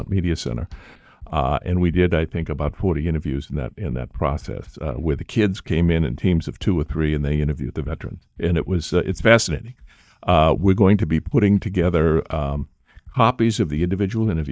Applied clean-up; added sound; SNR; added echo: neural mask model DeepFilterNet 3.